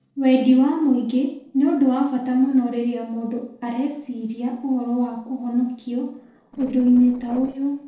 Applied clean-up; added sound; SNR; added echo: neural separator model SepFormer DNS4.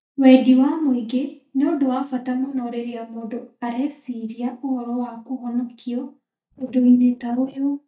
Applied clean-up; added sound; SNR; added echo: neural mask model DeepFilterNet 3.